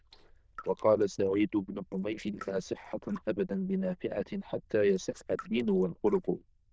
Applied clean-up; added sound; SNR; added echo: neural diffusion model UNIVERSE++.